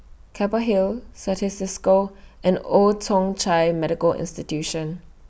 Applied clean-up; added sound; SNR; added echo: none; none; none; none.